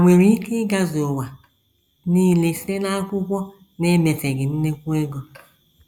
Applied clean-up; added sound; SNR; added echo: none; none; none; none.